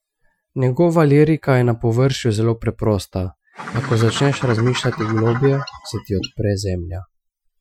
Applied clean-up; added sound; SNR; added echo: classical method Wiener filter.